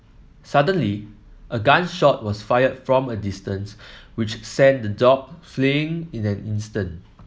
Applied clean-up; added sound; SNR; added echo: none; none; none; none.